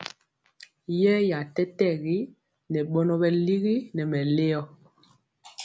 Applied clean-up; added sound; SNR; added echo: none; none; none; none.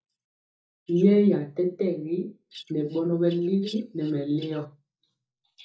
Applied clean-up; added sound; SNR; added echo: neural mask model DeepFilterNet 3.